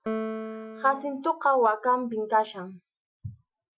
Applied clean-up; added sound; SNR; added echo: classical method Wiener filter.